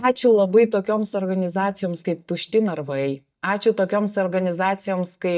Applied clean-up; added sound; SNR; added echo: neural mask model DeepFilterNet 3.